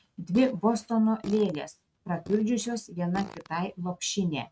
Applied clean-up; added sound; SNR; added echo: neural mask model RNNoise.